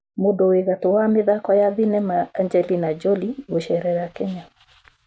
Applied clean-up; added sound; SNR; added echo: none; none; none; none.